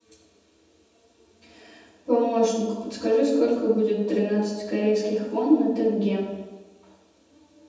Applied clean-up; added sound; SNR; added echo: none; none; none; reverberation time 1.1 s.